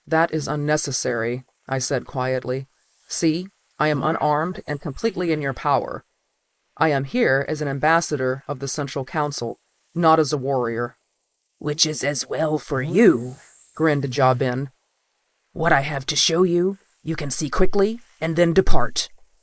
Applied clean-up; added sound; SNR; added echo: neural mask model Resemble Enhance denoiser.